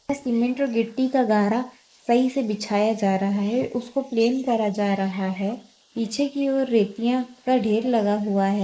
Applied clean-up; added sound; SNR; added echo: neural mask model Resemble Enhance denoiser.